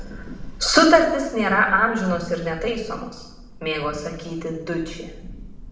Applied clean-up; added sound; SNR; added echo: none; Thunder / Rain; 15 dB; reverberation time 0.8 s.